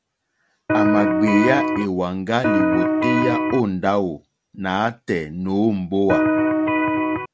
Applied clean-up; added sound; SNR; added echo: none; Electric guitar; -4 dB; none.